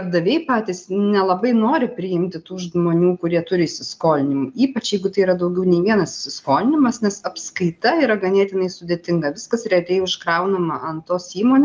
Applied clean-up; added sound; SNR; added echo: none; none; none; none.